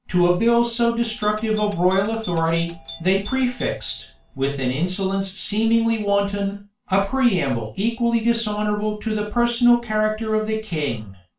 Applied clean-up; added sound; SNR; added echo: none; Doorbell; 17 dB; reverberation time 0.2 s.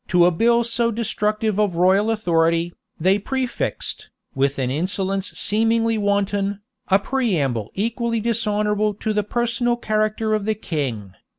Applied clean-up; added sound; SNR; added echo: none; none; none; none.